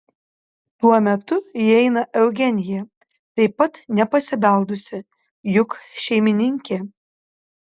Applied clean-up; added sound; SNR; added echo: none; none; none; none.